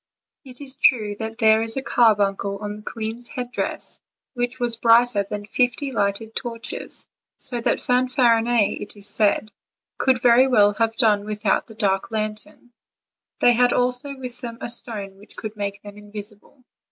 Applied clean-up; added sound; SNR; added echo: none; none; none; none.